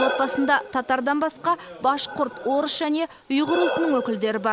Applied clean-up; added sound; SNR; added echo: none; Breathing; 9 dB; none.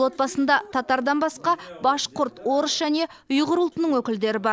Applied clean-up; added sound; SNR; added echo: none; none; none; none.